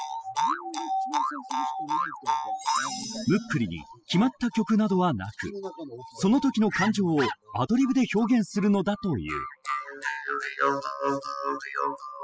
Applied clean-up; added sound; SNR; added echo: classical method spectral subtraction.